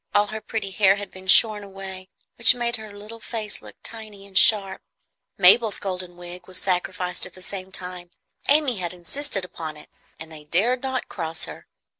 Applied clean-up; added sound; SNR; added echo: none; none; none; none.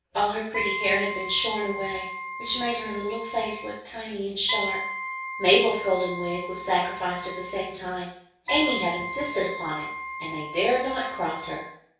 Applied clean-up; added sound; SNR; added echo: none; Wind instrument, woodwind instrument; 8 dB; reverberation time 0.6 s.